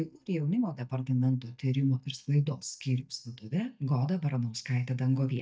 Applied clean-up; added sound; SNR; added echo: neural mask model DeepFilterNet 3.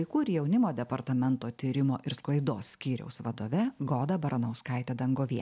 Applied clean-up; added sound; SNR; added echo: none; none; none; none.